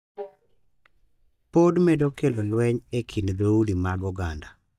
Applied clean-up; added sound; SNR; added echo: neural mask model DeepFilterNet 3.